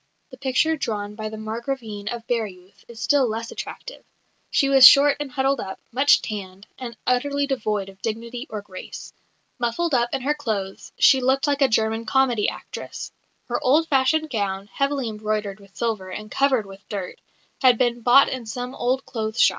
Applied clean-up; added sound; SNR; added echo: none; none; none; none.